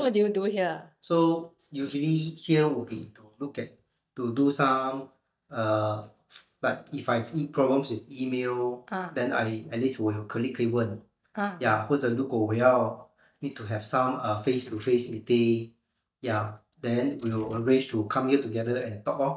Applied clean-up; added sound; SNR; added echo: neural mask model DeepFilterNet 3.